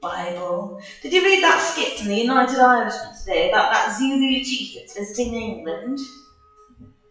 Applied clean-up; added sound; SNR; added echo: classical method WPE with log-MMSE.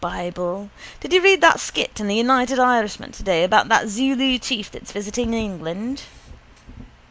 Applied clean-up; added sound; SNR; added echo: none; none; none; none.